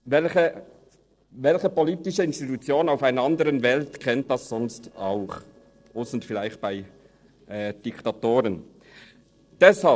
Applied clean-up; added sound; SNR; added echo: neural separator model SepFormer DNS4.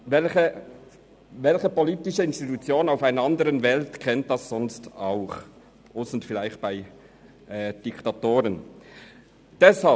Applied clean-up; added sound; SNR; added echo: none; none; none; none.